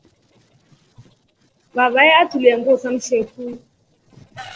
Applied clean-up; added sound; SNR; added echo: neural separator model SepFormer DNS4.